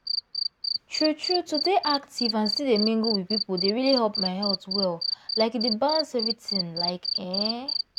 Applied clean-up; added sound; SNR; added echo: none; Cricket; 3 dB; none.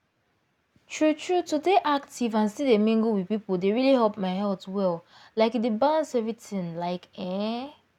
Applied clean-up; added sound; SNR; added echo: none; none; none; none.